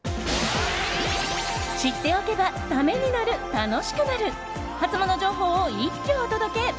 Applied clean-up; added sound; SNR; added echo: none; none; none; none.